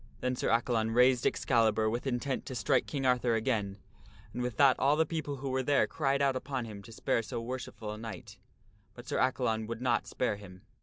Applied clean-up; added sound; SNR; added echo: none; none; none; none.